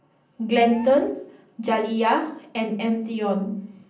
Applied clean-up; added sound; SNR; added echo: none; Bird; 18 dB; reverberation time 0.6 s.